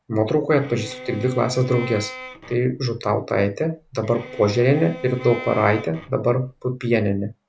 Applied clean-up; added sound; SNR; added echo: none; Bowed string instrument; 16 dB; none.